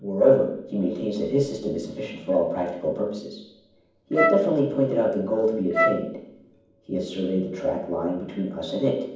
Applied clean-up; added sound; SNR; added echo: none; Wind instrument, woodwind instrument; 1 dB; reverberation time 1.2 s.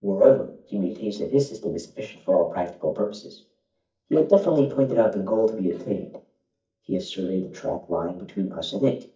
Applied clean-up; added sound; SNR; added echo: neural mask model DeepFilterNet 3.